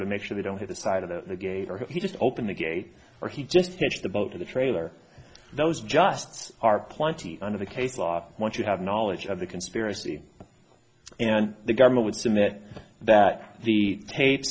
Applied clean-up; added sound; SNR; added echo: none; none; none; none.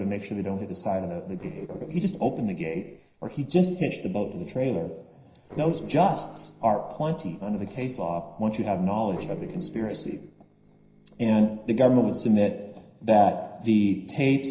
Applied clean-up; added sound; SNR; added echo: neural separator model SepFormer DNS4.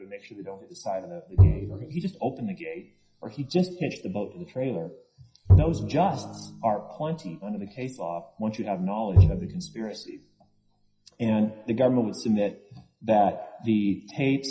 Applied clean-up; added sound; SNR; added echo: classical method WPE with log-MMSE.